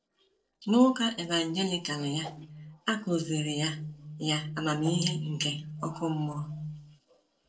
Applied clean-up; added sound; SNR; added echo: neural separator model SepFormer DNS4.